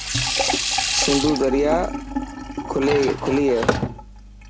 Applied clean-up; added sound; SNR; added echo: none; Sink (filling or washing) / Water tap, faucet; 1 dB; none.